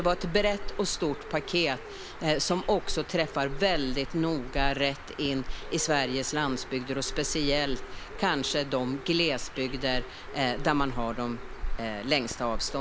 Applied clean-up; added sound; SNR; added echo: none; Bird; 6 dB; none.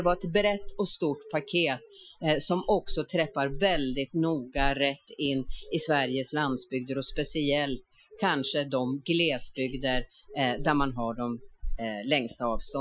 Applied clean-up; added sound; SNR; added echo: classical method Wiener filter.